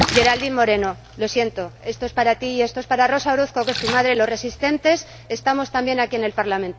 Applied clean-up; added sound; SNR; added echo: none; Splash, splatter; 10 dB; none.